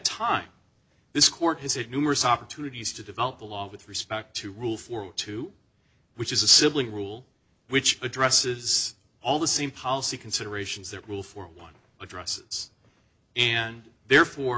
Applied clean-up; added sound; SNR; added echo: none; none; none; none.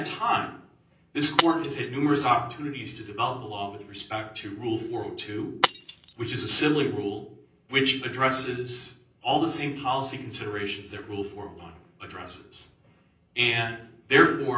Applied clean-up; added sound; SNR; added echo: none; Shatter; 7 dB; reverberation time 0.6 s.